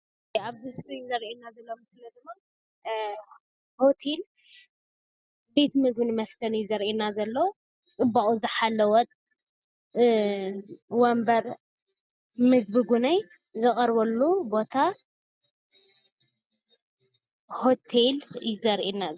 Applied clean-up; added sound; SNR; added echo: none; none; none; none.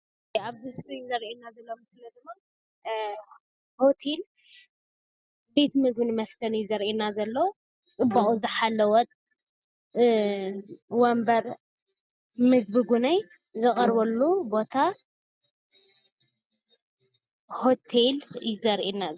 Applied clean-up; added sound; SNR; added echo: none; Bowed string instrument; 7 dB; none.